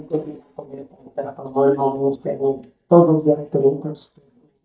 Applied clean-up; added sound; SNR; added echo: neural mask model DeepFilterNet 3.